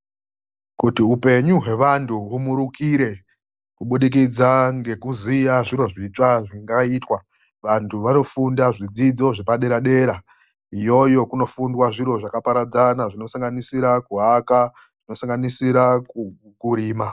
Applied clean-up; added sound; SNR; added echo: none; none; none; none.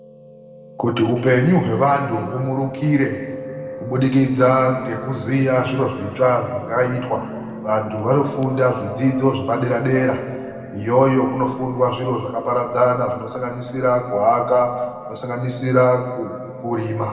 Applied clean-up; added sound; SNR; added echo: none; Piano; 16 dB; reverberation time 1.9 s.